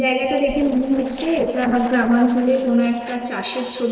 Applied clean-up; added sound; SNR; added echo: neural separator model SepFormer DNS4.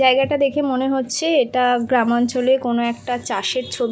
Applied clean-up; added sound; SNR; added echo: none; none; none; none.